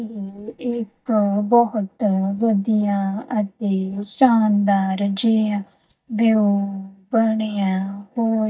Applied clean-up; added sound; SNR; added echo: neural mask model DeepFilterNet 3.